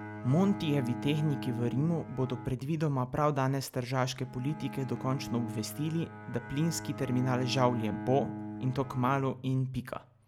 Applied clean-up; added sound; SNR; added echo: none; Bowed string instrument; 10 dB; none.